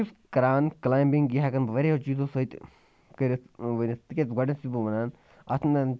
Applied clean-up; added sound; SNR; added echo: none; none; none; none.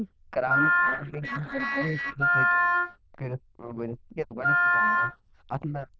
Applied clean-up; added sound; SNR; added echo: neural diffusion model UNIVERSE++.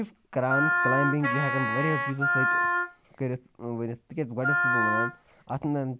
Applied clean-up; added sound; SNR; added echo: none; Wind instrument, woodwind instrument + Wind instrument, woodwind instrument; -3 dB; none.